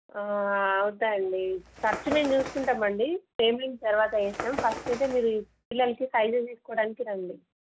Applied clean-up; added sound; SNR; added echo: none; Bird; 12 dB; none.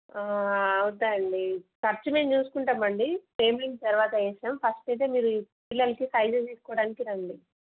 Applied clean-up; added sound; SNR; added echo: none; none; none; none.